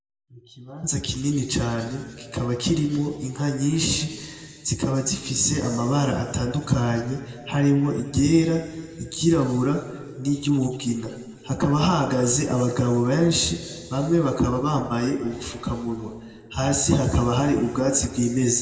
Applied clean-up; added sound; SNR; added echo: none; none; none; reverberation time 2.0 s.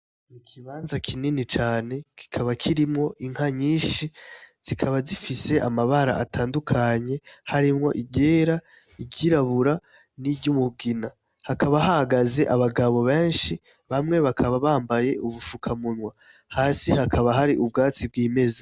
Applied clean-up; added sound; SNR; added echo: none; none; none; none.